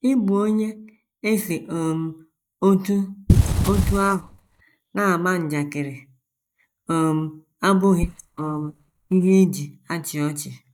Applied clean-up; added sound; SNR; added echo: neural mask model DeepFilterNet 3.